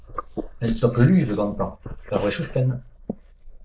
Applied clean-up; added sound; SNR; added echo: neural mask model Resemble Enhance denoiser.